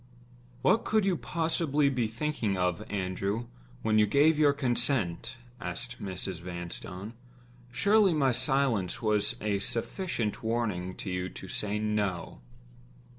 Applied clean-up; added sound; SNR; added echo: none; none; none; none.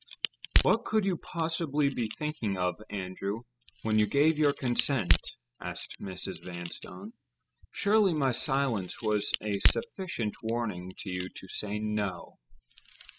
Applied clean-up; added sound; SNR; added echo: classical method spectral subtraction.